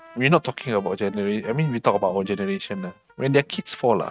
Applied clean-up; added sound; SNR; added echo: neural mask model RNNoise.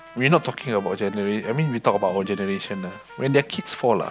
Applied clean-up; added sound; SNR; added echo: none; Trumpet; 19 dB; none.